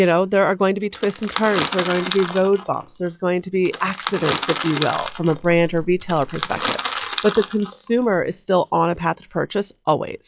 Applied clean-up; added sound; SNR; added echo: classical method log-MMSE.